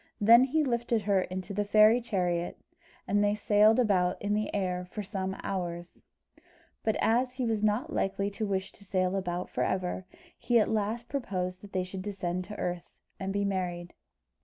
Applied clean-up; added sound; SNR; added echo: none; none; none; none.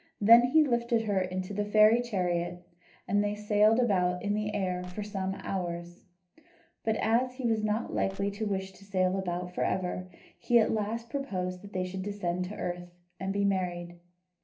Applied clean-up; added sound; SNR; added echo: none; Crushing; 17 dB; reverberation time 0.3 s.